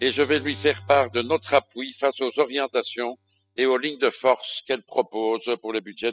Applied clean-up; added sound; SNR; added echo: classical method spectral subtraction.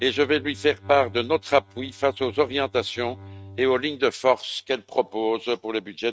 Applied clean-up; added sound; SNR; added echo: neural mask model RNNoise.